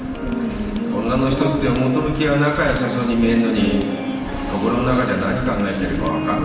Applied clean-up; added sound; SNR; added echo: none; Mechanisms; 13 dB; reverberation time 1.0 s.